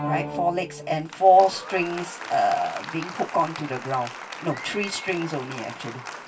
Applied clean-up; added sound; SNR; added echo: none; Applause; 11 dB; reverberation time 0.2 s.